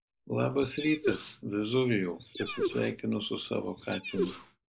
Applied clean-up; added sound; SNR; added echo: neural mask model Resemble Enhance denoiser.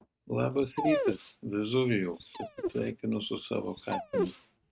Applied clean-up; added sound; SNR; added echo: neural mask model RNNoise.